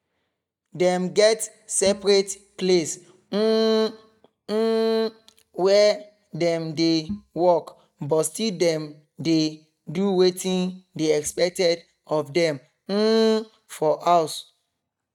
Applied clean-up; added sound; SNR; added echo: neural mask model DeepFilterNet 3.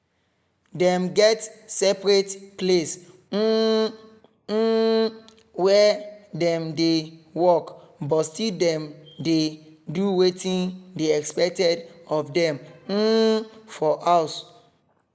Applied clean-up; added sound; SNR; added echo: none; none; none; none.